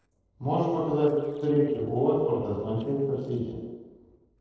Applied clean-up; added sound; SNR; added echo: neural separator model SepFormer DNS4.